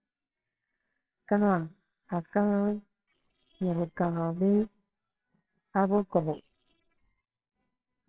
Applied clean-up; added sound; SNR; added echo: neural separator model SepFormer WHAMR!.